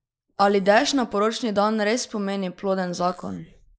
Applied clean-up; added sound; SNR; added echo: neural mask model Resemble Enhance denoiser.